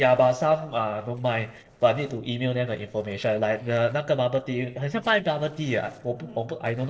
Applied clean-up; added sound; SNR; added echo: neural separator model SepFormer DNS4.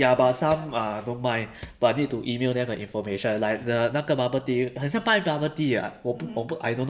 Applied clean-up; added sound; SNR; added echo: none; none; none; none.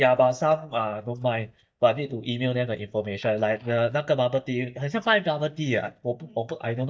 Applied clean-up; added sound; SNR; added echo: neural mask model DeepFilterNet 3.